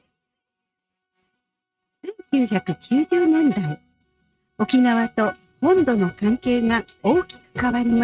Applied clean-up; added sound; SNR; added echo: neural mask model RNNoise.